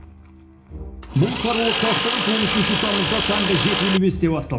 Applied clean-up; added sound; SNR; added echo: none; Tools; 1 dB; reverberation time 0.4 s.